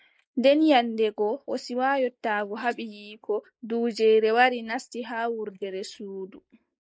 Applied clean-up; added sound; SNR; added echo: neural mask model Resemble Enhance denoiser.